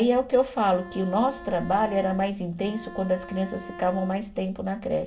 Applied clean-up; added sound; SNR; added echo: none; Bowed string instrument; 16 dB; reverberation time 0.3 s.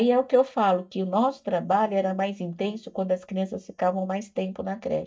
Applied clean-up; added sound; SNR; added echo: neural mask model DeepFilterNet 3.